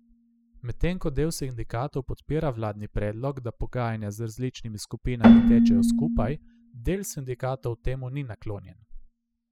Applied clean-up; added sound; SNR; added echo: classical method spectral subtraction.